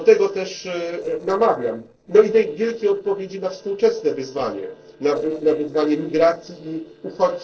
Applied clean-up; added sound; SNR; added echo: neural separator model SepFormer DNS4.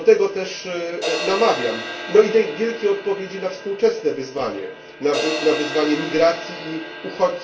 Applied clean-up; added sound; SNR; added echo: none; Crash cymbal; 10 dB; reverberation time 0.3 s.